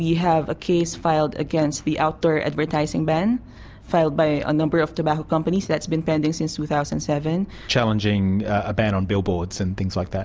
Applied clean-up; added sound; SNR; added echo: none; none; none; none.